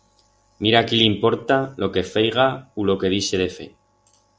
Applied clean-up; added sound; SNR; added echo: none; none; none; none.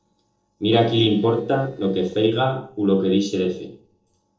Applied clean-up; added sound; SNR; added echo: neural separator model SepFormer DNS4.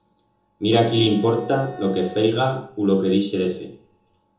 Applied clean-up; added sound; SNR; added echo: none; Wind instrument, woodwind instrument; 18 dB; reverberation time 1.0 s.